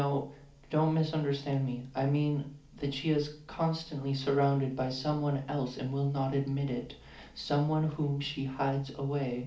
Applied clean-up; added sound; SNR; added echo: none; none; none; reverberation time 0.4 s.